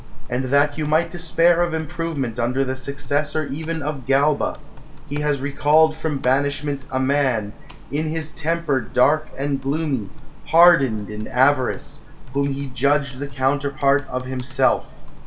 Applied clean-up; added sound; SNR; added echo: none; Computer keyboard; 7 dB; reverberation time 0.7 s.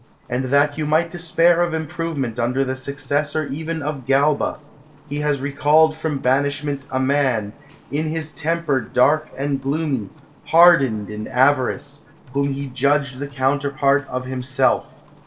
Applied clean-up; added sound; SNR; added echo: neural separator model SepFormer DNS4.